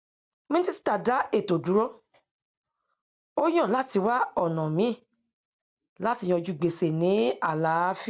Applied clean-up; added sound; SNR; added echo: none; none; none; none.